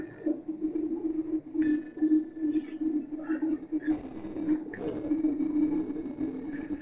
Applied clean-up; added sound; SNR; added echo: neural separator model SepFormer DNS4.